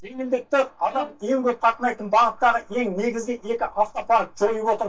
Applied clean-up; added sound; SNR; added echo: neural mask model DeepFilterNet 3.